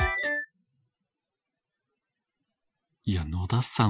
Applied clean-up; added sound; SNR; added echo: classical method Wiener filter.